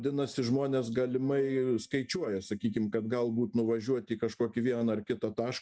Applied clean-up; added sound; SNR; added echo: neural mask model DeepFilterNet 3.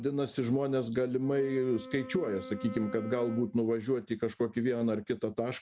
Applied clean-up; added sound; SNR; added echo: none; Wind instrument, woodwind instrument; 14 dB; none.